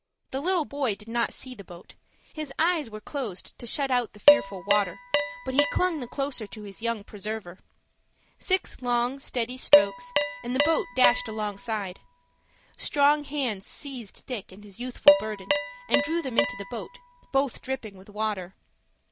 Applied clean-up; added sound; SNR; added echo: none; Dishes, pots, and pans; -3 dB; none.